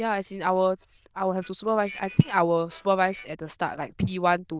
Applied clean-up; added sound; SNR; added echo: neural diffusion model UNIVERSE++.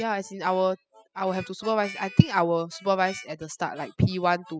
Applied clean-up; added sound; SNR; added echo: classical method spectral subtraction.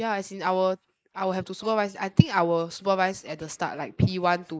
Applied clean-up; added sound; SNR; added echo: neural mask model Resemble Enhance denoiser.